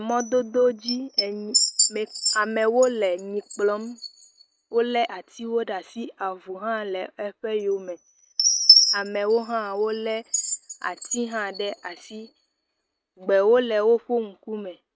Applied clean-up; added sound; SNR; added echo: neural mask model RNNoise.